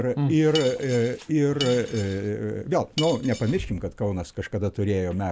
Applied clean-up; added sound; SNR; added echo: none; Cutlery, silverware / Dishes, pots, and pans; 12 dB; none.